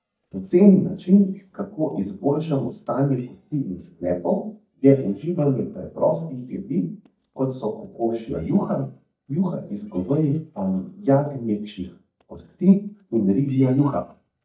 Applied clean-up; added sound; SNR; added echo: neural mask model DeepFilterNet 3.